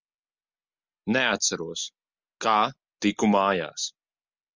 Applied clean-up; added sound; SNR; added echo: none; none; none; none.